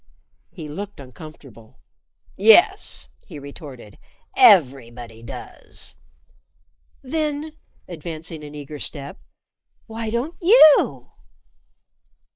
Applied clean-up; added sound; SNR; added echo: neural mask model Resemble Enhance denoiser.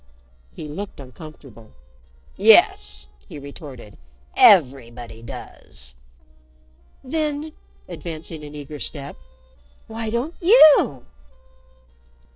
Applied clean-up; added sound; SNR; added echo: neural separator model SepFormer DNS4.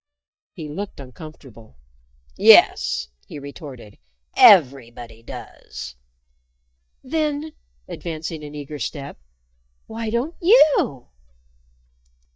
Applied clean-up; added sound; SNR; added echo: neural mask model DeepFilterNet 3.